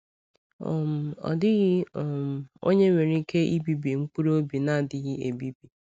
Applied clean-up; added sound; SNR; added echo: none; none; none; none.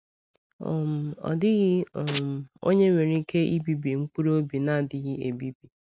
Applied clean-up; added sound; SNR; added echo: none; Domestic sounds, home sounds; 9 dB; none.